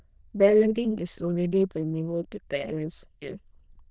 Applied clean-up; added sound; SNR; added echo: neural diffusion model UNIVERSE++.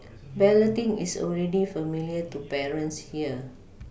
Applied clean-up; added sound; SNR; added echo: none; none; none; none.